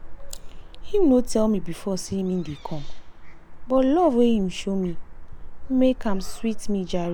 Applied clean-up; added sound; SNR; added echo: none; Gull, seagull / Fowl; 4 dB; none.